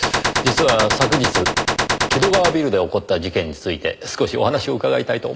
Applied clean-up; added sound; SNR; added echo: none; Gunshot, gunfire; -1 dB; none.